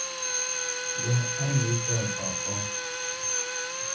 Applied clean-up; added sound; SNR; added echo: none; Drill; -2 dB; reverberation time 0.5 s.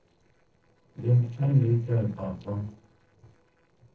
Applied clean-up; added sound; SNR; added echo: neural separator model SepFormer DNS4.